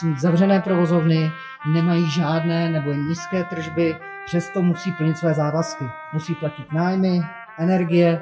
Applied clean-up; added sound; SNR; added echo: classical method WPE with log-MMSE.